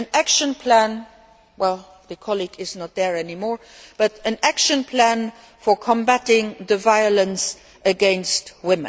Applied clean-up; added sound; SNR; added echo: none; none; none; none.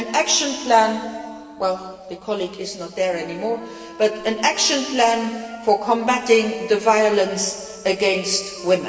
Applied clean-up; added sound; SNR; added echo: none; Wind instrument, woodwind instrument; 20 dB; reverberation time 1.9 s.